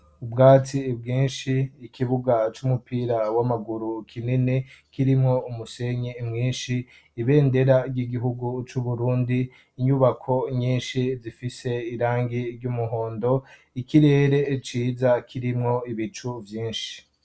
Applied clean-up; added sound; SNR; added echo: none; none; none; none.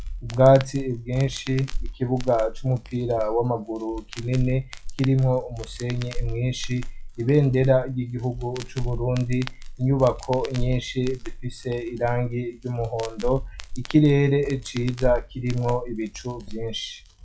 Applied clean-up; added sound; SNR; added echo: classical method log-MMSE.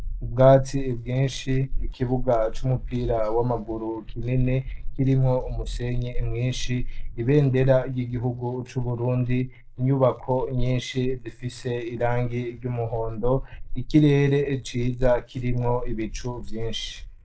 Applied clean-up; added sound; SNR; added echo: neural mask model Resemble Enhance denoiser.